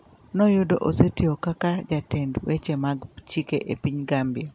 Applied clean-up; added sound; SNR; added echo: none; none; none; none.